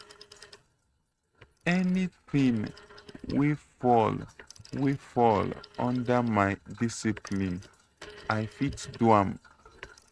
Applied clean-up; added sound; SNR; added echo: neural mask model RNNoise.